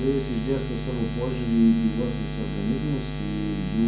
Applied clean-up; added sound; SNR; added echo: none; Buzz; 5 dB; reverberation time 0.6 s.